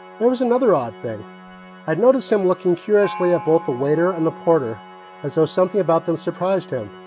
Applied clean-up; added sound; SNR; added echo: none; Gong + Organ; 17 dB; none.